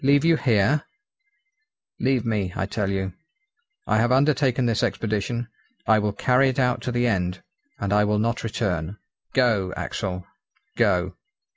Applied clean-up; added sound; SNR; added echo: none; none; none; none.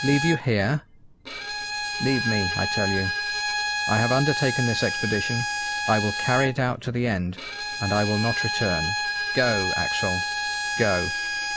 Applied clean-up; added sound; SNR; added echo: none; Bowed string instrument; 2 dB; none.